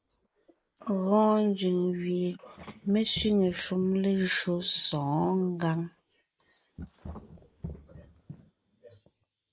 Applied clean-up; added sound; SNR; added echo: neural mask model Resemble Enhance denoiser.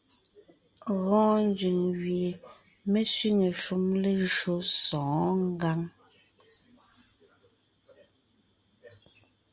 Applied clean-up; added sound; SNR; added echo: none; none; none; none.